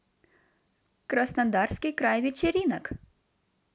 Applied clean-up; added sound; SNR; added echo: none; none; none; none.